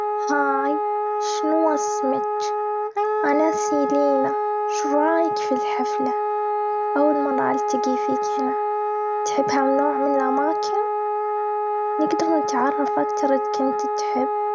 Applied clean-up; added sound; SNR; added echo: none; Wind instrument, woodwind instrument; -2 dB; none.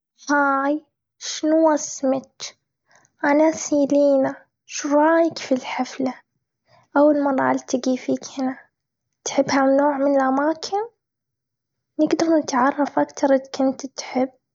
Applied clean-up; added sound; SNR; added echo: none; none; none; none.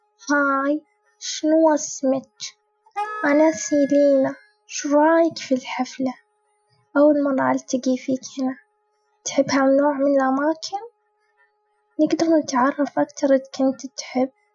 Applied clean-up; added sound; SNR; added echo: classical method Wiener filter.